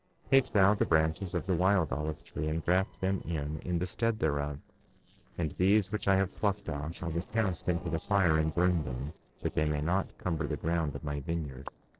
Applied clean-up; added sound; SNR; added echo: neural separator model SepFormer DNS4.